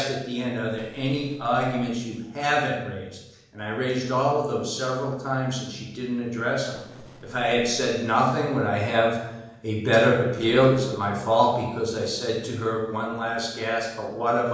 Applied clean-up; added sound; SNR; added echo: neural separator model SepFormer DNS4.